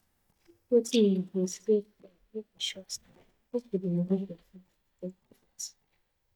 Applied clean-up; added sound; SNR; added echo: neural mask model DeepFilterNet 3.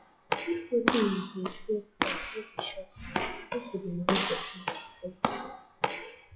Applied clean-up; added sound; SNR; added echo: classical method log-MMSE.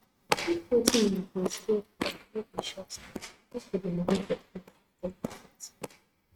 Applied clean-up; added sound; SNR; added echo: neural mask model RNNoise.